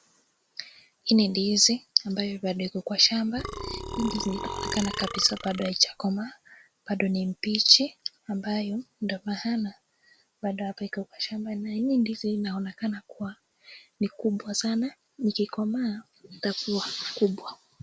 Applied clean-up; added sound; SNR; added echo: none; Burping, eructation; 7 dB; none.